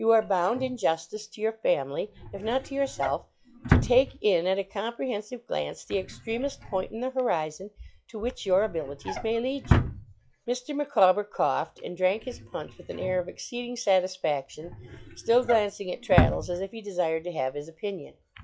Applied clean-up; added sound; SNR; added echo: classical method log-MMSE.